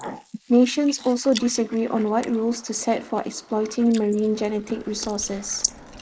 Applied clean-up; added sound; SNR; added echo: neural mask model Resemble Enhance denoiser.